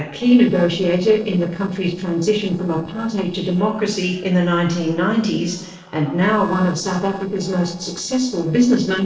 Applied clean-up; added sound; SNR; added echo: neural separator model SepFormer DNS4.